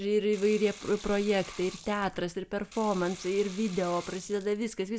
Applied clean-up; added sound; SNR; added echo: none; Sink (filling or washing) / Water; 18 dB; none.